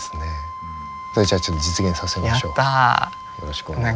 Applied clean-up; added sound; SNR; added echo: none; Wind instrument, woodwind instrument; 12 dB; none.